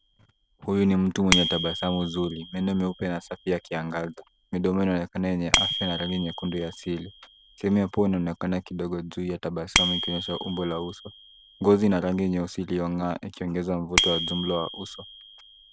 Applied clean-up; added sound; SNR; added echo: none; Bicycle bell; 6 dB; none.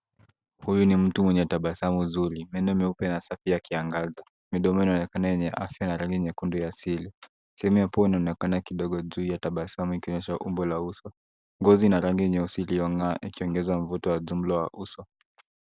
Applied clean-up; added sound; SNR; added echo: none; none; none; none.